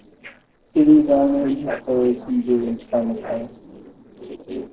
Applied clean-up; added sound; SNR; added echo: neural separator model SepFormer DNS4.